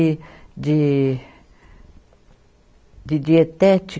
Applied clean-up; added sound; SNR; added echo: none; none; none; none.